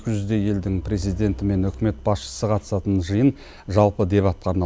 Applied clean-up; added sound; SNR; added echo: none; Truck; 16 dB; none.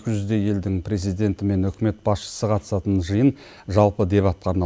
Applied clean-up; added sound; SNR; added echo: none; none; none; none.